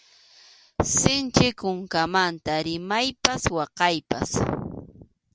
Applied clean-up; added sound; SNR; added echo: none; none; none; none.